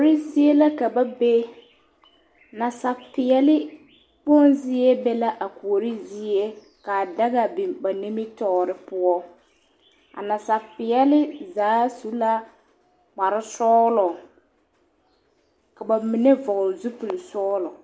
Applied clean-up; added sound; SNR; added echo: none; none; none; none.